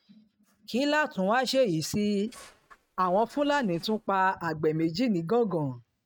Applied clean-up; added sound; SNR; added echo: neural mask model RNNoise.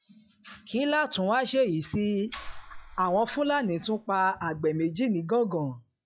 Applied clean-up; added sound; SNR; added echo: classical method log-MMSE.